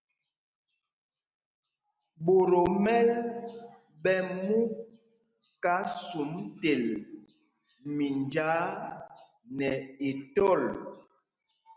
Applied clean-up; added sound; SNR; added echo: none; none; none; none.